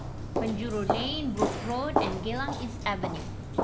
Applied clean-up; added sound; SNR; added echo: none; Walk, footsteps; -2 dB; none.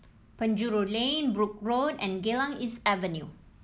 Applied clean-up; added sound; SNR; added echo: none; none; none; none.